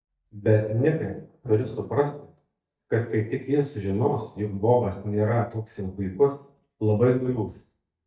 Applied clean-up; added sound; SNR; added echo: neural mask model DeepFilterNet 3.